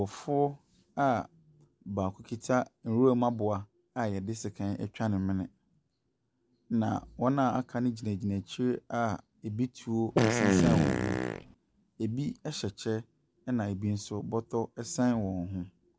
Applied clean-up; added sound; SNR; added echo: none; Fart; -5 dB; none.